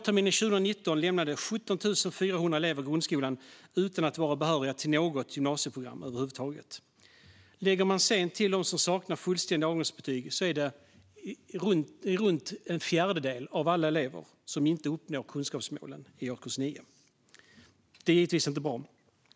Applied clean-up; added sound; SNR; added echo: none; none; none; none.